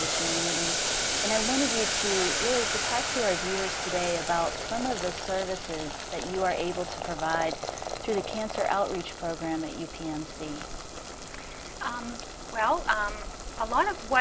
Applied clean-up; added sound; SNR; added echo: none; Boiling; 2 dB; none.